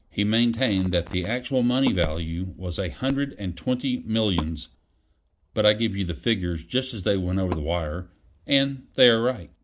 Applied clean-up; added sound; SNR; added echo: none; Crackle + Wood; 16 dB; none.